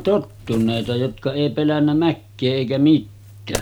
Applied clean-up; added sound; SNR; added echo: none; Wood; 18 dB; none.